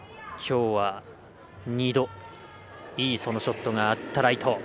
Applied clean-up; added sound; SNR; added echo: none; none; none; none.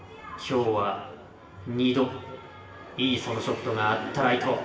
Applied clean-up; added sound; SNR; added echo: none; none; none; reverberation time 1.0 s.